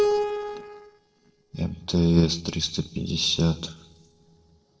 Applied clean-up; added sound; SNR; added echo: neural separator model SepFormer DNS4.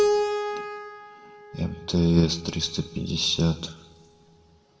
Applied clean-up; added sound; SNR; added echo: none; Keyboard (musical); 4 dB; reverberation time 1.0 s.